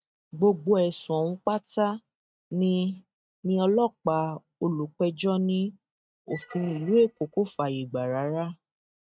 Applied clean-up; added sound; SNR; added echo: neural mask model RNNoise.